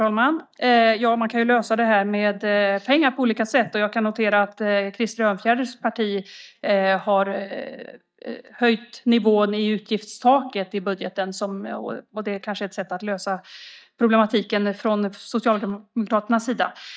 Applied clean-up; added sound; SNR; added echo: neural mask model DeepFilterNet 3.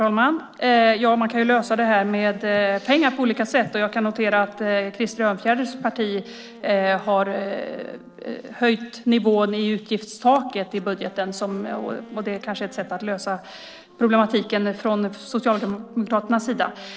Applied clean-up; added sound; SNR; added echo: neural separator model SepFormer DNS4.